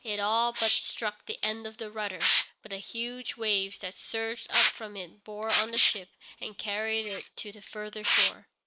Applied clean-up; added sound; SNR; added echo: neural mask model Resemble Enhance denoiser.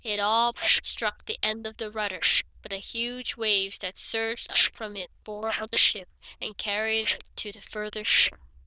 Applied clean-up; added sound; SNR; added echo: neural diffusion model UNIVERSE++.